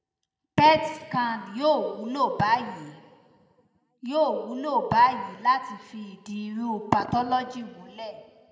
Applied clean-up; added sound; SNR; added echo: none; none; none; reverberation time 1.4 s.